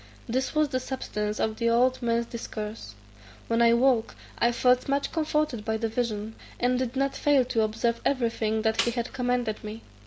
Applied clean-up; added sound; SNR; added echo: none; Snare drum; 11 dB; none.